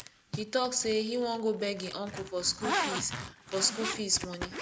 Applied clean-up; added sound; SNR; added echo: none; Zipper (clothing); 4 dB; none.